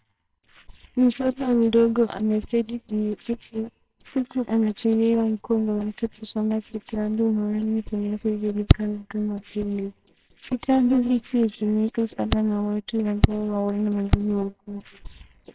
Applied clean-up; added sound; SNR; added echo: neural separator model SepFormer WHAMR!.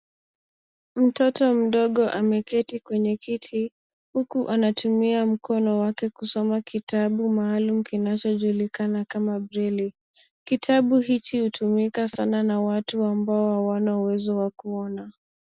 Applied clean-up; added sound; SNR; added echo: none; none; none; none.